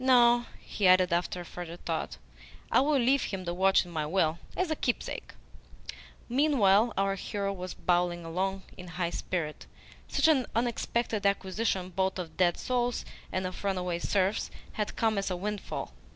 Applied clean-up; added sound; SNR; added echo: none; none; none; none.